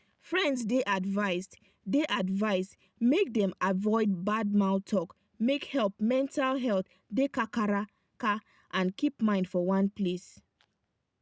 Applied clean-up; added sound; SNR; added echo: none; none; none; none.